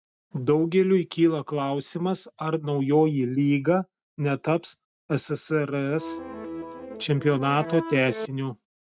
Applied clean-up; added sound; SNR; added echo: neural mask model RNNoise.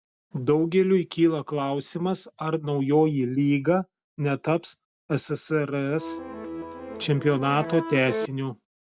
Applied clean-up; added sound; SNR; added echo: none; Accordion; 8 dB; none.